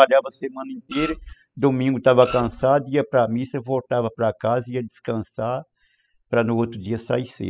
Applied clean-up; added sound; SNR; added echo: classical method spectral subtraction.